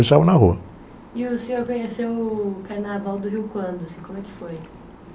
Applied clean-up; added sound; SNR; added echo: none; none; none; none.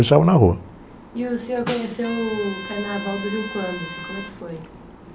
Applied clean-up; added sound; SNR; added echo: none; Snare drum + Trumpet; 11 dB; none.